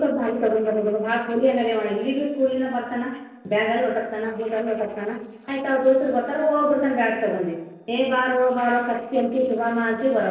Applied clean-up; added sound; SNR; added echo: neural separator model SepFormer DNS4.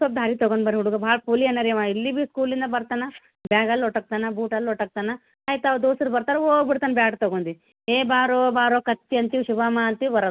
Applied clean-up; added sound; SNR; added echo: none; none; none; none.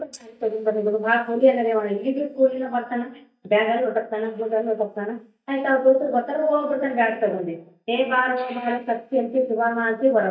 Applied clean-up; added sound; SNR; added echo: neural mask model DeepFilterNet 3.